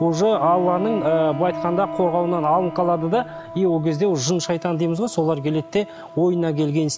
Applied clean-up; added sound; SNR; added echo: none; Wind instrument, woodwind instrument + Bowed string instrument; 12 dB; none.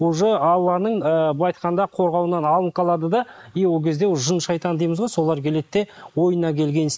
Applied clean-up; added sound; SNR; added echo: neural mask model Resemble Enhance denoiser.